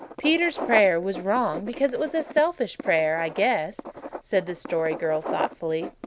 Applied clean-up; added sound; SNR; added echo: none; Writing; 11 dB; none.